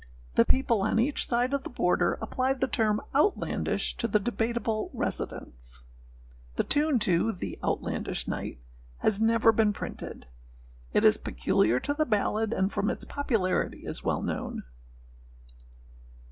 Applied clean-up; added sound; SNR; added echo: none; none; none; none.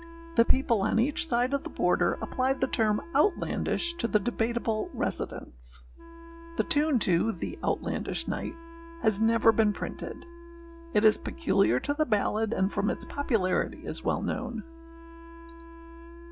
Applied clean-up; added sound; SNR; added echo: none; Wind instrument, woodwind instrument; 19 dB; none.